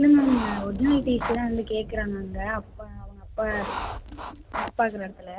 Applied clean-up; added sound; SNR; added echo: none; Writing + Thunder; 9 dB; none.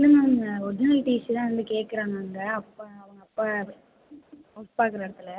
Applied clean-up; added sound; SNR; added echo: none; none; none; none.